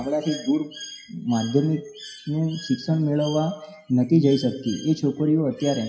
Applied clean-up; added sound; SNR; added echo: classical method WPE with log-MMSE.